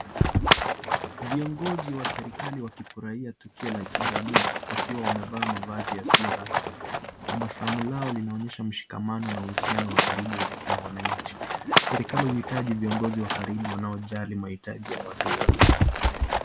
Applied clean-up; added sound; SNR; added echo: none; Livestock, farm animals, working animals; -1 dB; none.